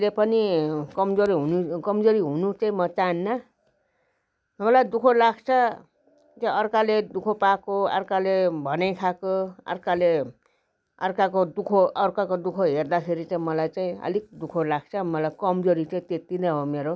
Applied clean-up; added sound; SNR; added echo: none; none; none; none.